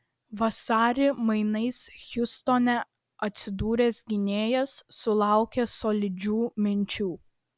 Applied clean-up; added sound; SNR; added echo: none; none; none; none.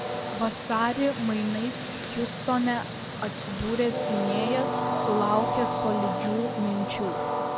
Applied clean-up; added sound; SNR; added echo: none; Train; 1 dB; none.